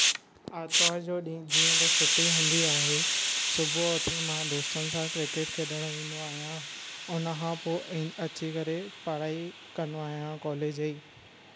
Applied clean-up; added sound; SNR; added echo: none; Hiss; -3 dB; none.